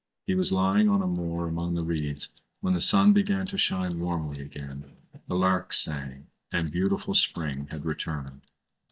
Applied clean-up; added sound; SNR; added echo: neural mask model DeepFilterNet 3.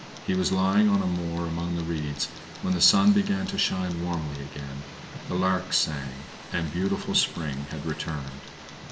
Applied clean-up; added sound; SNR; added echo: none; Tick; 15 dB; reverberation time 2.0 s.